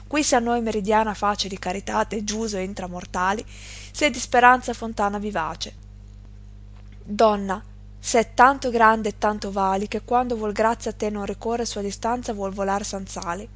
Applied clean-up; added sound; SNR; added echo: none; none; none; none.